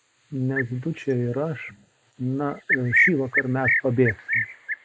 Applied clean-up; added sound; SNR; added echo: neural mask model Resemble Enhance denoiser.